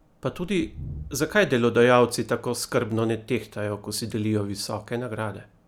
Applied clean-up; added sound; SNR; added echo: none; none; none; none.